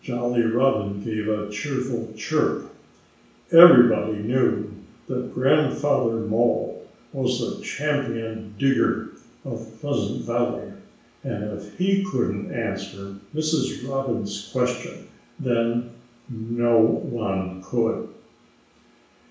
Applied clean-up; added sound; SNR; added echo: none; none; none; reverberation time 0.7 s.